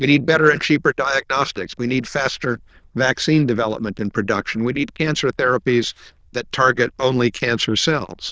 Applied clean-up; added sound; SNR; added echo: neural diffusion model UNIVERSE++.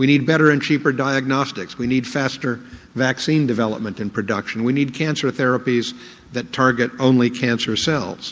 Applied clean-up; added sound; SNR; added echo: none; none; none; none.